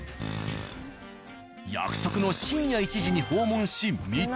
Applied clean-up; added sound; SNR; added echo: none; Tools; 9 dB; none.